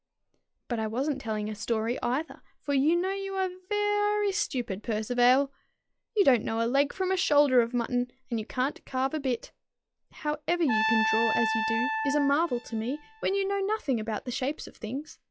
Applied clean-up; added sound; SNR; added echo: classical method log-MMSE.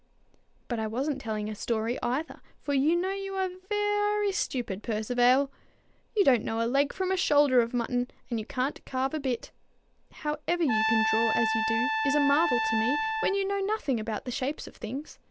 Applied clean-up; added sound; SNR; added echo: none; Trumpet; 0 dB; none.